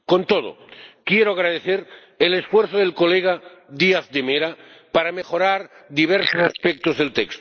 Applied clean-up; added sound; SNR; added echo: neural mask model Resemble Enhance denoiser.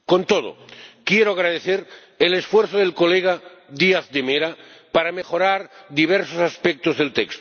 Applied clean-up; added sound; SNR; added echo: none; none; none; none.